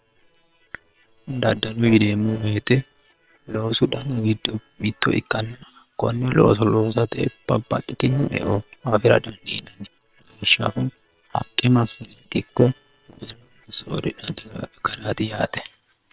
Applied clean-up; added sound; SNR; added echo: neural separator model SepFormer WHAM!.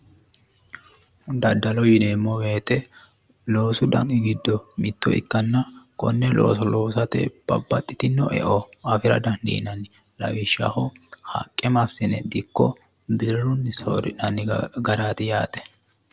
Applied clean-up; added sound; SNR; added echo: none; none; none; none.